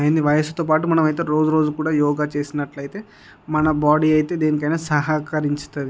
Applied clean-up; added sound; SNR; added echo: none; none; none; none.